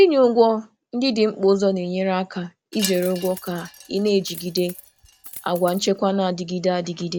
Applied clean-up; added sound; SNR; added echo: none; Coin (dropping) + Wind chime; 15 dB; none.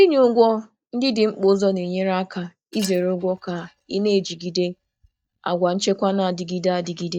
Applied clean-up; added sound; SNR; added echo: neural mask model DeepFilterNet 3.